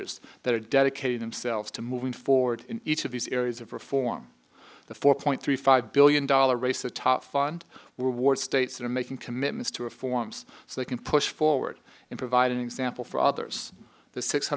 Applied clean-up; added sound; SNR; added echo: none; none; none; none.